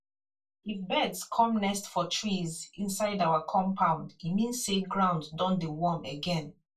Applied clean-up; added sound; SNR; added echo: none; none; none; reverberation time 0.2 s.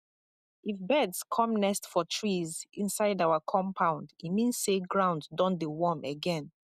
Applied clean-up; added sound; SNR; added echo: none; none; none; none.